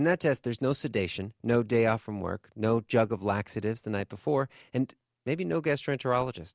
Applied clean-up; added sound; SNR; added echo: none; none; none; none.